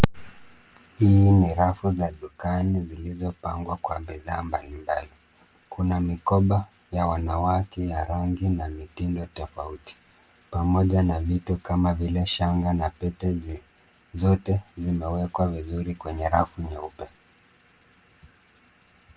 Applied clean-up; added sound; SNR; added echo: none; none; none; none.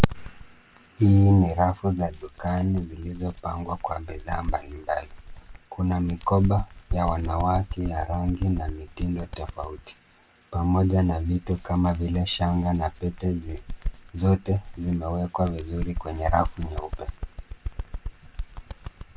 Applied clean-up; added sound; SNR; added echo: none; Bird; 10 dB; none.